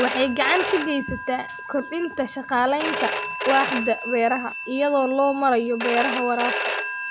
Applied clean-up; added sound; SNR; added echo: none; Telephone; -2 dB; none.